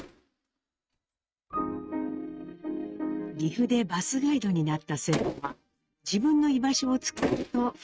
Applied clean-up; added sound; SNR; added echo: neural mask model RNNoise.